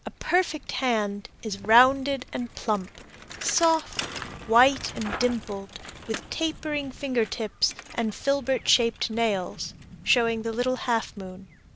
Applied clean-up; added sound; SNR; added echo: none; Bicycle; 15 dB; none.